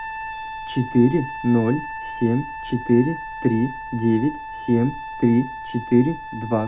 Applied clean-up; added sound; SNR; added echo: none; Trumpet; 11 dB; none.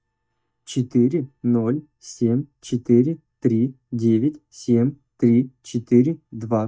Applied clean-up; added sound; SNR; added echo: neural mask model DeepFilterNet 3.